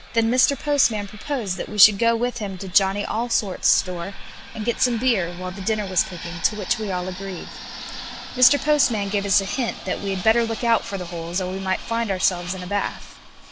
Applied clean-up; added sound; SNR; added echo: none; Fixed-wing aircraft, airplane; 14 dB; none.